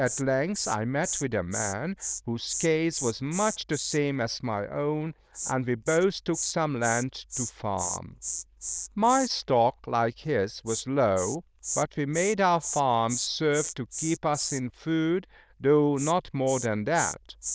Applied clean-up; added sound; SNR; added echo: neural diffusion model UNIVERSE++.